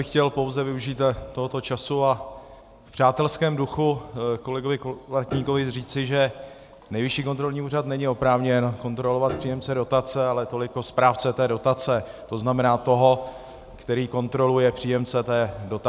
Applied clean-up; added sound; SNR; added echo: none; Piano; 17 dB; none.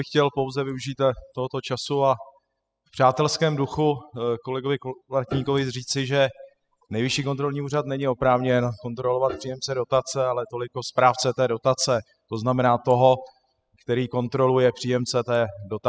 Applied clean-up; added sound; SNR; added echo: classical method spectral subtraction.